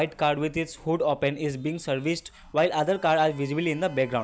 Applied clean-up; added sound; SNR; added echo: none; none; none; none.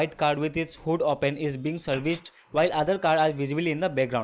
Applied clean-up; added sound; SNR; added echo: neural mask model Resemble Enhance denoiser.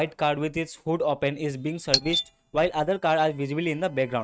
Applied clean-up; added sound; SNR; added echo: neural mask model RNNoise.